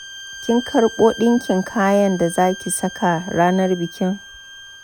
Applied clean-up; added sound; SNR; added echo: none; Bowed string instrument; 16 dB; none.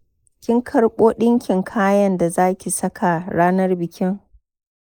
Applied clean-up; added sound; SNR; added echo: neural mask model Resemble Enhance denoiser.